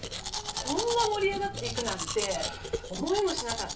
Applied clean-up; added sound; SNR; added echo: none; Domestic sounds, home sounds; 4 dB; reverberation time 0.4 s.